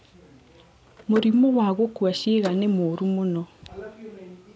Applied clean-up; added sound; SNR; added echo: none; Door / Car; 20 dB; none.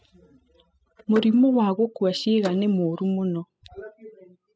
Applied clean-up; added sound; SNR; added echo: classical method spectral subtraction.